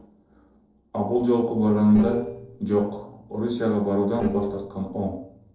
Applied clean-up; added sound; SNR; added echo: neural separator model SepFormer DNS4.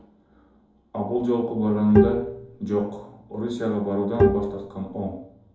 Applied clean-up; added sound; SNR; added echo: none; Bowed string instrument; -2 dB; reverberation time 2.6 s.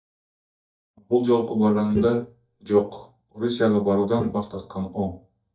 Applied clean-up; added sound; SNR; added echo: neural mask model DeepFilterNet 3.